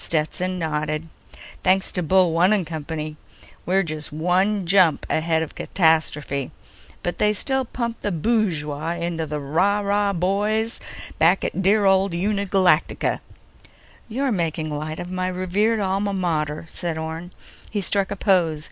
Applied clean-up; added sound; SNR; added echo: none; none; none; none.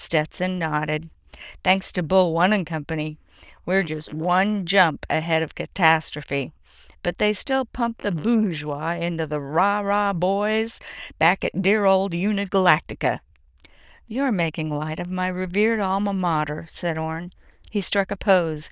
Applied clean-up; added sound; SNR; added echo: neural diffusion model UNIVERSE++.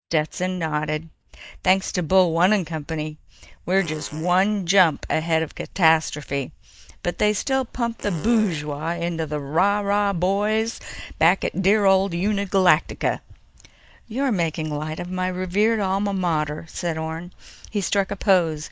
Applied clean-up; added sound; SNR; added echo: neural mask model DeepFilterNet 3.